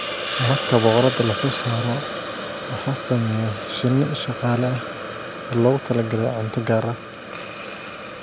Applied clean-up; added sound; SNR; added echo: none; Hiss; 7 dB; none.